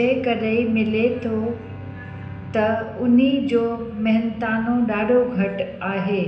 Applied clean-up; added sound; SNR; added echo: none; Bowed string instrument; 20 dB; reverberation time 0.9 s.